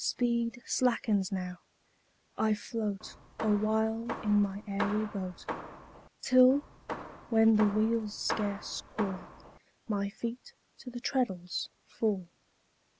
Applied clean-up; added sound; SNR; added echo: none; Hammer; 10 dB; none.